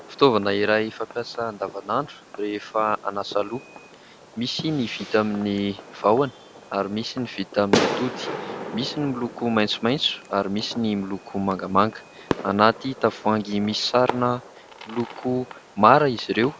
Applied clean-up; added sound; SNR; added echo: none; Fireworks; 10 dB; none.